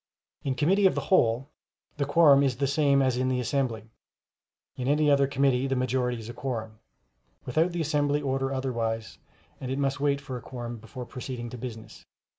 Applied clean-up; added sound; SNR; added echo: none; none; none; none.